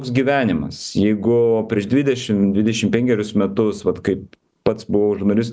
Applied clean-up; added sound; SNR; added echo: none; none; none; none.